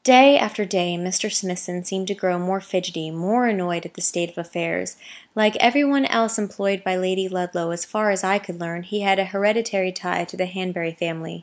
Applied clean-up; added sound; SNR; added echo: none; none; none; none.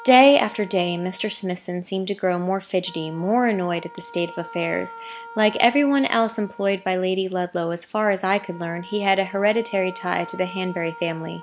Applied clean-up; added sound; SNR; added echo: none; Wind instrument, woodwind instrument; 19 dB; none.